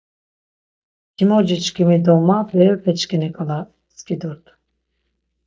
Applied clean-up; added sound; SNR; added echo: neural mask model DeepFilterNet 3.